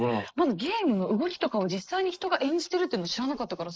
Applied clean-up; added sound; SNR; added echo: neural mask model Resemble Enhance denoiser.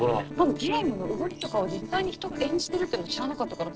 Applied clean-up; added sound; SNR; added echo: neural separator model SepFormer DNS4.